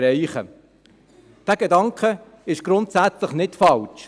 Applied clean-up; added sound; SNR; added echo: none; none; none; none.